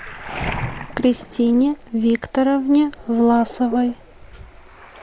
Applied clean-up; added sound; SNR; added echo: none; Waves, surf; 13 dB; none.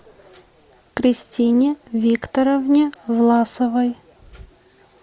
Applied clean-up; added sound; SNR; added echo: none; none; none; none.